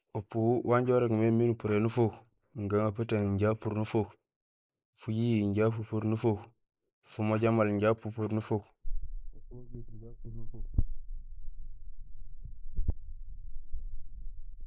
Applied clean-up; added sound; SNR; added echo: neural mask model Resemble Enhance denoiser.